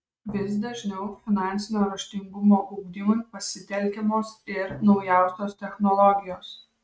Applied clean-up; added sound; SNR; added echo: neural mask model RNNoise.